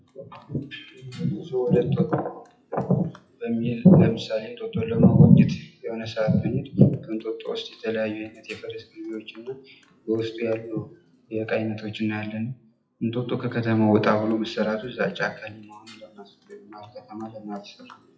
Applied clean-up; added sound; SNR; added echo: classical method WPE with log-MMSE.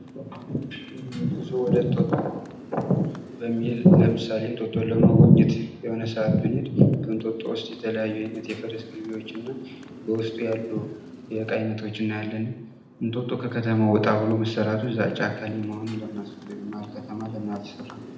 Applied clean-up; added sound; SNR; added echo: none; Motorcycle; 19 dB; reverberation time 0.8 s.